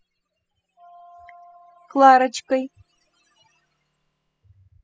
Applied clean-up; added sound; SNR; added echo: classical method spectral subtraction.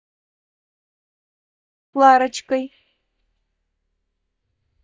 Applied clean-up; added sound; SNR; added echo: neural mask model DeepFilterNet 3.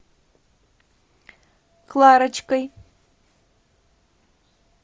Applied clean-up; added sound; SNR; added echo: none; none; none; none.